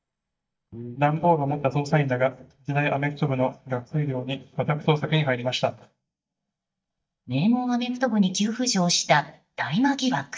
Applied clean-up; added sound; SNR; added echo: neural mask model DeepFilterNet 3.